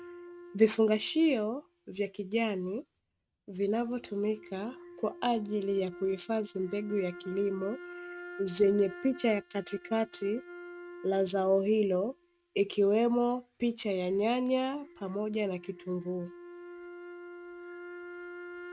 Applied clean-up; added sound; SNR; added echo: neural mask model RNNoise.